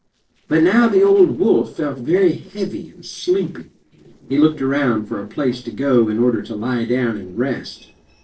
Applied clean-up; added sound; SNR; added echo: neural separator model SepFormer DNS4.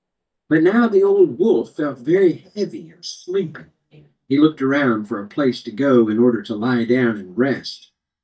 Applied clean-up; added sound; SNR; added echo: neural mask model DeepFilterNet 3.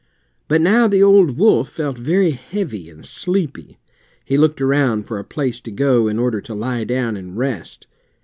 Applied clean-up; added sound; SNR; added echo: none; none; none; none.